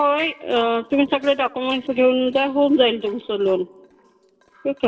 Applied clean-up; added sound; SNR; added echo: neural separator model SepFormer DNS4.